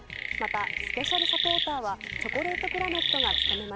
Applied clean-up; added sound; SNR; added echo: none; Chirp, tweet; -4 dB; none.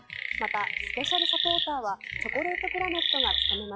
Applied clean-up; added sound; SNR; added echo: classical method log-MMSE.